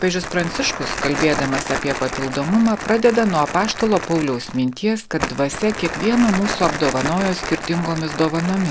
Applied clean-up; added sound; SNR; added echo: none; Crumpling, crinkling; 8 dB; none.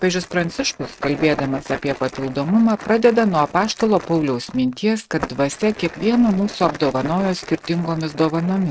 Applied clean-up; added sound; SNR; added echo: neural mask model RNNoise.